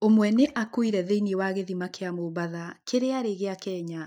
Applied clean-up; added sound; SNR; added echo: neural mask model DeepFilterNet 3.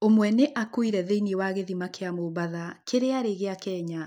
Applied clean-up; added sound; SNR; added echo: none; none; none; none.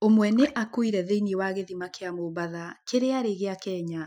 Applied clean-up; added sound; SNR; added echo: classical method Wiener filter.